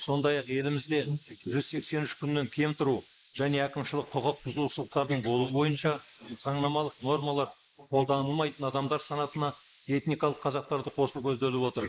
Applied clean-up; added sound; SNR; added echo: neural mask model Resemble Enhance denoiser.